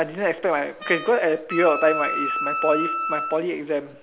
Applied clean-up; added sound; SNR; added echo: none; Wind instrument, woodwind instrument; 5 dB; none.